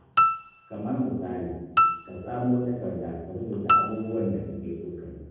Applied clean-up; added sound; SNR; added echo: none; Piano; -3 dB; reverberation time 1.3 s.